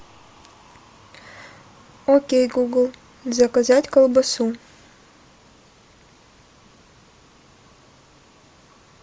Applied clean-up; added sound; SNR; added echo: none; none; none; none.